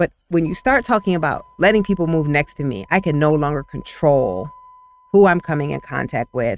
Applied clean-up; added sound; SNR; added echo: neural mask model RNNoise.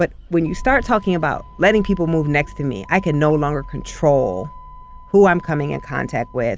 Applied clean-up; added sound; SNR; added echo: none; Motor vehicle (road); 16 dB; none.